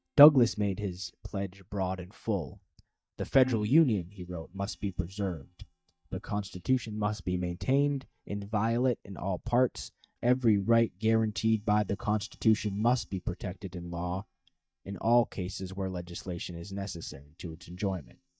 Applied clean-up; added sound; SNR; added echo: neural mask model DeepFilterNet 3.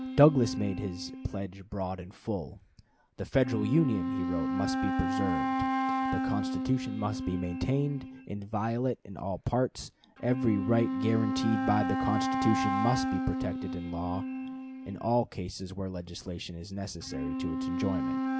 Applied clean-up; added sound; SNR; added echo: none; Wind instrument, woodwind instrument; 2 dB; none.